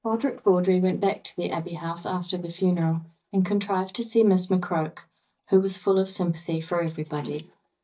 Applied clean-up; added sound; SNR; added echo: neural mask model DeepFilterNet 3.